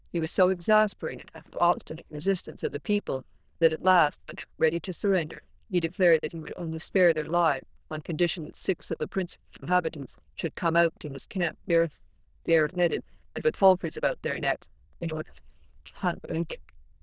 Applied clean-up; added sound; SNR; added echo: neural diffusion model UNIVERSE++.